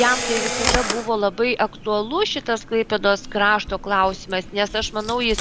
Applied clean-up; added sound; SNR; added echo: none; Camera; 7 dB; none.